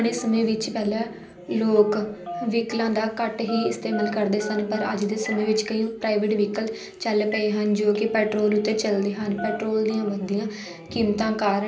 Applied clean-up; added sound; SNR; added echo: none; Telephone; 16 dB; reverberation time 0.5 s.